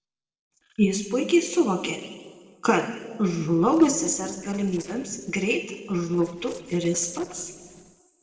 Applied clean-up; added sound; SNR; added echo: neural separator model SepFormer DNS4.